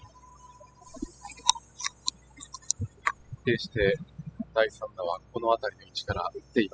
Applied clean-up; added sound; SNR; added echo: classical method spectral subtraction.